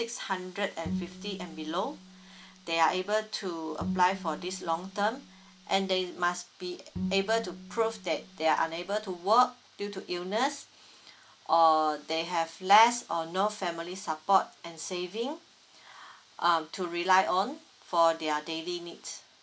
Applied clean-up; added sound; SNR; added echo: none; Bowed string instrument; 11 dB; none.